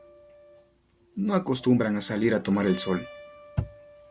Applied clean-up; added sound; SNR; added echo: none; Brass instrument; 20 dB; none.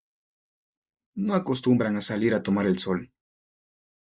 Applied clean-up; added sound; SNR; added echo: neural mask model Resemble Enhance denoiser.